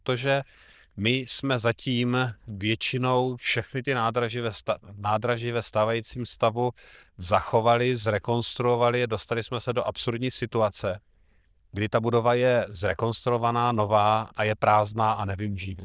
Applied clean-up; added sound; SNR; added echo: neural diffusion model UNIVERSE++.